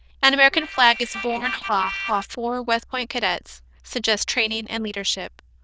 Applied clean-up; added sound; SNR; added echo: neural diffusion model UNIVERSE++.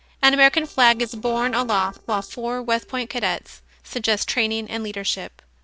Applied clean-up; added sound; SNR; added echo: neural separator model SepFormer DNS4.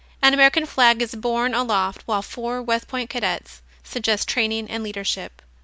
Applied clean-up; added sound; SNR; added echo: none; none; none; none.